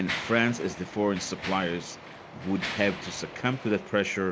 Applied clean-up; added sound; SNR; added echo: none; Mechanisms; 10 dB; none.